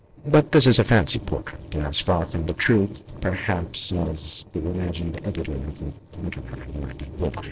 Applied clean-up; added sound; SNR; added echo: neural separator model SepFormer DNS4.